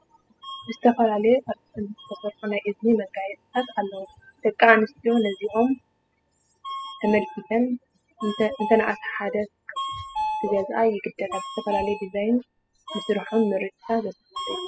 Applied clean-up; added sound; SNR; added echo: classical method spectral subtraction.